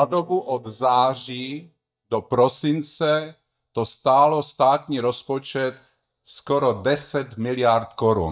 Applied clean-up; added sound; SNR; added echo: neural mask model DeepFilterNet 3.